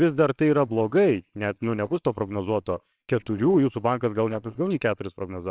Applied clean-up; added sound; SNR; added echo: neural separator model SepFormer WHAMR!.